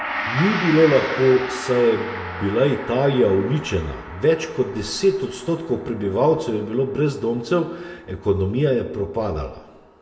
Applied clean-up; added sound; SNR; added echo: none; Gong; 12 dB; reverberation time 0.2 s.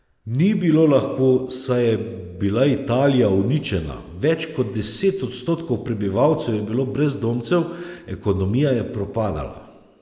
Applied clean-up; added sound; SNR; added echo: none; none; none; none.